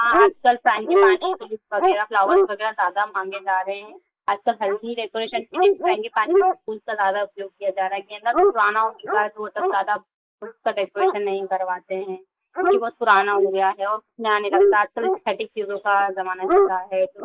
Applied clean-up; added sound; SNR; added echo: neural mask model Resemble Enhance denoiser.